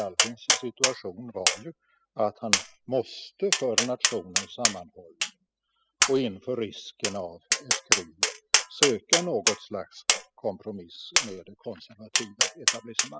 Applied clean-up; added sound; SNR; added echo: classical method spectral subtraction.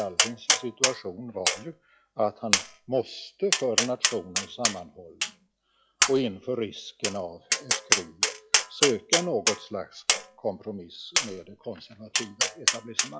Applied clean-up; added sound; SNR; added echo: classical method log-MMSE.